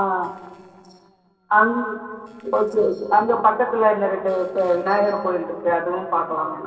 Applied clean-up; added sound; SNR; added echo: neural separator model SepFormer DNS4.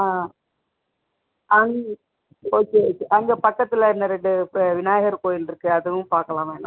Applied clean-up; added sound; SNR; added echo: none; none; none; none.